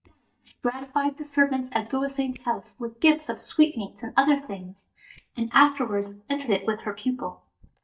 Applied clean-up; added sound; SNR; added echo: neural mask model DeepFilterNet 3.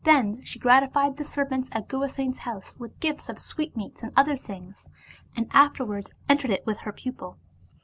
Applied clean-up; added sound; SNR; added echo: none; none; none; none.